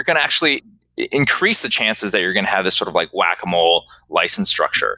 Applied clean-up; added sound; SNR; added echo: none; none; none; none.